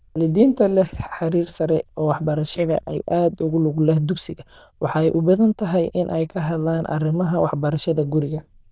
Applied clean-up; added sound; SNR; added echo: neural diffusion model UNIVERSE++.